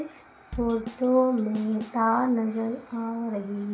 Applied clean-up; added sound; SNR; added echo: none; Drum / Drum kit; 15 dB; none.